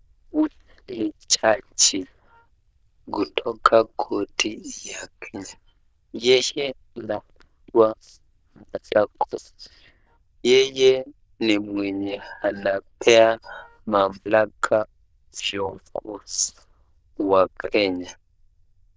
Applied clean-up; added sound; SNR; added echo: neural diffusion model UNIVERSE++.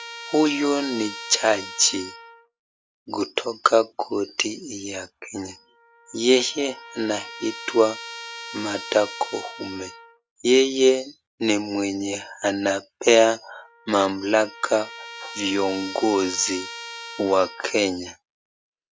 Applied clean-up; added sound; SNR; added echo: none; Trumpet; 16 dB; none.